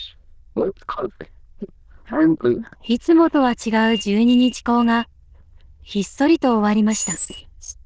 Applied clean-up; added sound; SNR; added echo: neural diffusion model UNIVERSE++.